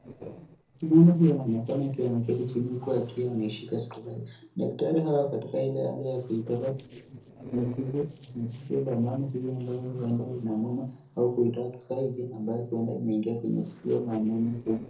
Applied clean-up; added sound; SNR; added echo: neural separator model SepFormer DNS4.